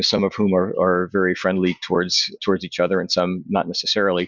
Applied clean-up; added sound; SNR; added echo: none; none; none; none.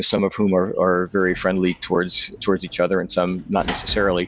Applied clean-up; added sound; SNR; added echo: none; Sliding door / Slam; 17 dB; none.